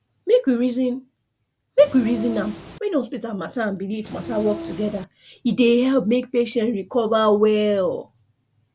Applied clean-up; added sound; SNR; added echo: none; Train; 12 dB; none.